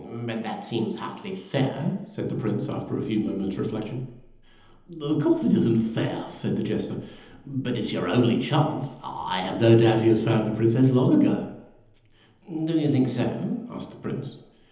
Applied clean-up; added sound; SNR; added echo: none; none; none; reverberation time 0.9 s.